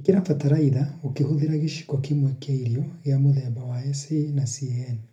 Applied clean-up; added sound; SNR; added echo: none; none; none; reverberation time 0.3 s.